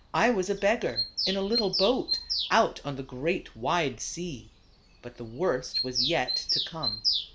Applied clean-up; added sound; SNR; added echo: none; Bird vocalization, bird call, bird song; 4 dB; none.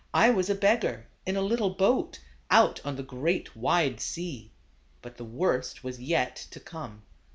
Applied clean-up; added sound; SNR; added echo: none; none; none; none.